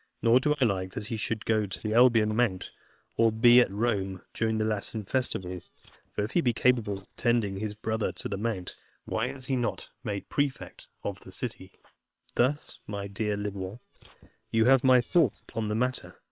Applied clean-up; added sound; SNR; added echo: neural separator model SepFormer WHAM!.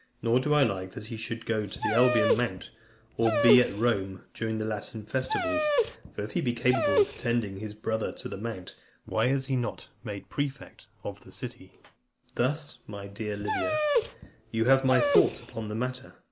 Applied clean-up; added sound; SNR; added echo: none; Dog; 0 dB; none.